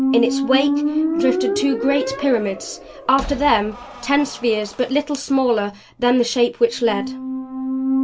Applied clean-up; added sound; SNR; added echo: none; Squeak; 4 dB; none.